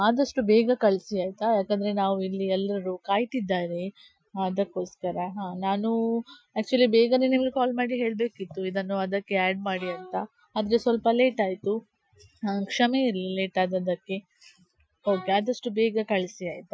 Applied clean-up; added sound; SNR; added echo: classical method Wiener filter.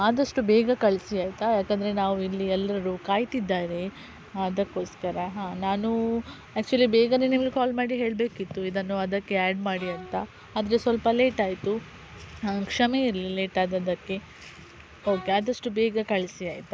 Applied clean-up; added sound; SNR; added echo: none; Bowed string instrument; 17 dB; none.